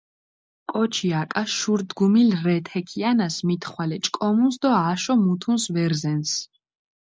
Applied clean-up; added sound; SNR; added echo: none; none; none; none.